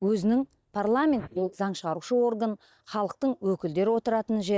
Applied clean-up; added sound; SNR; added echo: neural mask model DeepFilterNet 3.